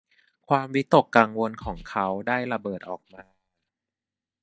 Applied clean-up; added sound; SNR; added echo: neural mask model DeepFilterNet 3.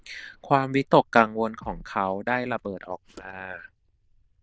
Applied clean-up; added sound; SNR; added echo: neural diffusion model UNIVERSE++.